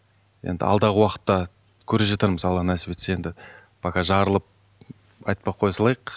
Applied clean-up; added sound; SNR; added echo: none; none; none; none.